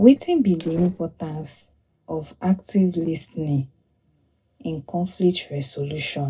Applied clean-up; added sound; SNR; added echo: neural separator model SepFormer DNS4.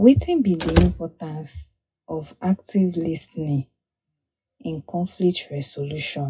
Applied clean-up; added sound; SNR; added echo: classical method WPE with log-MMSE.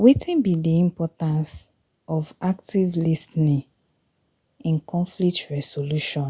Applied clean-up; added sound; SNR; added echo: none; none; none; none.